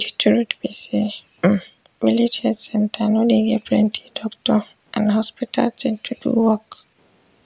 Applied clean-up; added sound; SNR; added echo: none; none; none; none.